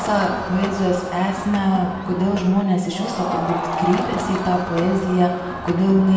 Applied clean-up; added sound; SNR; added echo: none; Crowd; 8 dB; reverberation time 1.0 s.